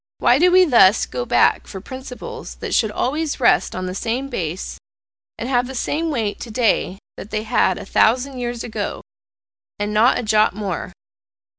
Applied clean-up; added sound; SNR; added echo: none; none; none; none.